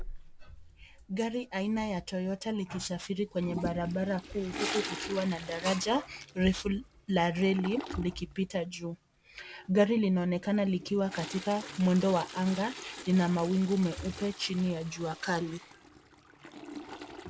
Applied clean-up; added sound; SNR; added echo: none; Toilet flush; 13 dB; none.